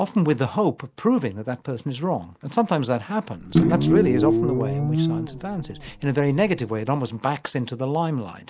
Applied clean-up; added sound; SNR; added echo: none; Guitar; -1 dB; none.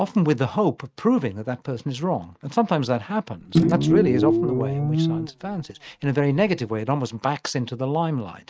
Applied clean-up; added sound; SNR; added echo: neural mask model RNNoise.